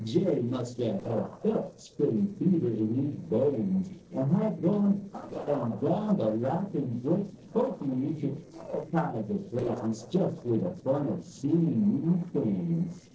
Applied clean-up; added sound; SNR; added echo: neural separator model SepFormer DNS4.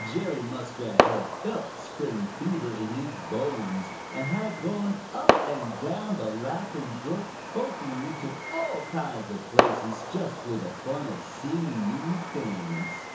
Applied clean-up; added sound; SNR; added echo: none; Fireworks; -1 dB; reverberation time 0.7 s.